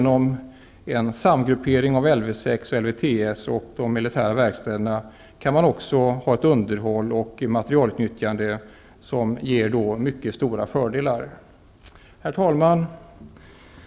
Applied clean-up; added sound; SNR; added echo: none; none; none; none.